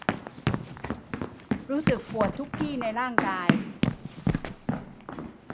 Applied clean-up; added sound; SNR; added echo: none; Run; -4 dB; none.